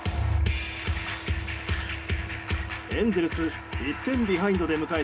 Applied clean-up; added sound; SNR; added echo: none; Wind instrument, woodwind instrument; 19 dB; reverberation time 0.3 s.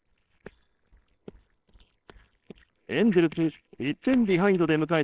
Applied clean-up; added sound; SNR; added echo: neural separator model SepFormer WHAMR!.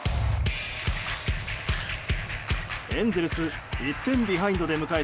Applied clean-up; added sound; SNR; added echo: none; none; none; none.